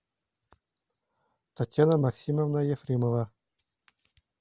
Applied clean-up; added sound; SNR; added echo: none; none; none; none.